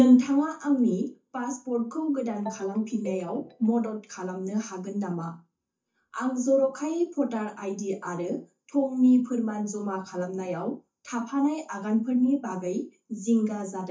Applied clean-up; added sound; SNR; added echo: neural mask model DeepFilterNet 3.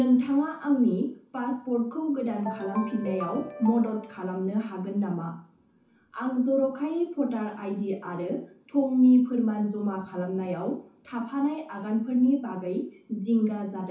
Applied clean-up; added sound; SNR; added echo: none; Ringtone; 12 dB; reverberation time 0.9 s.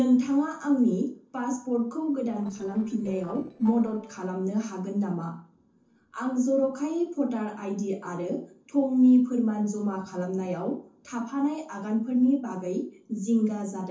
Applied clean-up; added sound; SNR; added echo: neural separator model SepFormer DNS4.